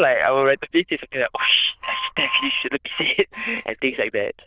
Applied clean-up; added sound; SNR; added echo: neural diffusion model UNIVERSE++.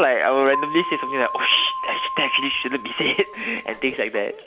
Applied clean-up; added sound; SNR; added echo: none; Keyboard (musical); 7 dB; none.